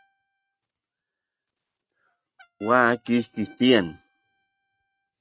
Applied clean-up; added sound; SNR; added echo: neural mask model RNNoise.